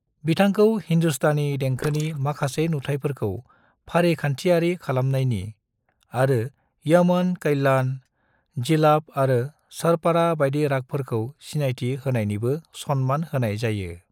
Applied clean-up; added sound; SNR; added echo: neural mask model Resemble Enhance denoiser.